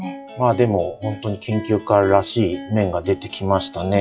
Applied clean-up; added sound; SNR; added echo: classical method log-MMSE.